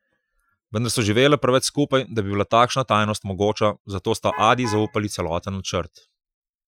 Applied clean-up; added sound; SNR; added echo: classical method Wiener filter.